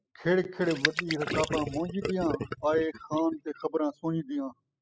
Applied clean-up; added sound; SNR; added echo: classical method spectral subtraction.